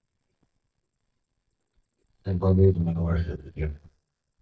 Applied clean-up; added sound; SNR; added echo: neural mask model DeepFilterNet 3.